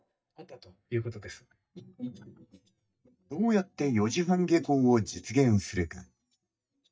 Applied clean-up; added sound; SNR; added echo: neural mask model DeepFilterNet 3.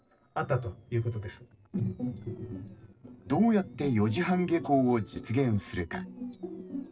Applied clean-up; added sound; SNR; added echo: neural separator model SepFormer DNS4.